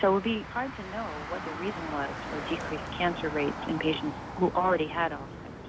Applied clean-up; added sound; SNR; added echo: none; Motor vehicle (road); 8 dB; none.